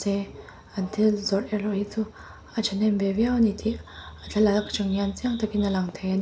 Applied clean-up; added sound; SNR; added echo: none; none; none; none.